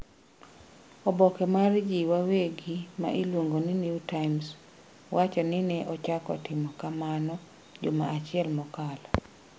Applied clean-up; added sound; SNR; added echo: none; none; none; none.